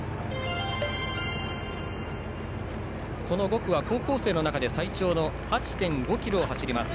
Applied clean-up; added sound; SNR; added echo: none; Dishes, pots, and pans; 17 dB; none.